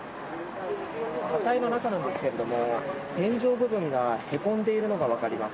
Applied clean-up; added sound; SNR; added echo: none; none; none; none.